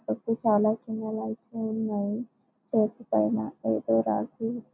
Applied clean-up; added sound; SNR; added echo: none; none; none; none.